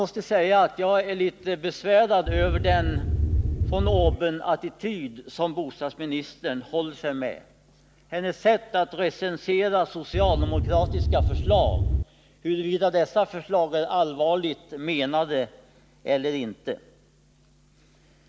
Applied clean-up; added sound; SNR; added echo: none; Wind; -2 dB; none.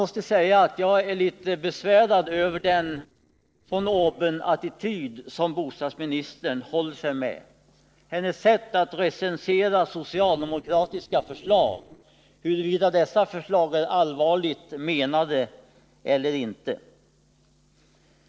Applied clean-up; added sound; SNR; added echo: neural separator model SepFormer DNS4.